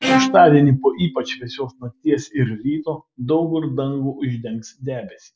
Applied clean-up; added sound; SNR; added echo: none; Bowed string instrument; 5 dB; none.